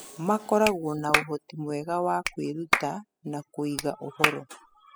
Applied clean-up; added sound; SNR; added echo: classical method spectral subtraction.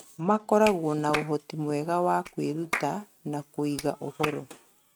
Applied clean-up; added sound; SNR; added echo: neural mask model RNNoise.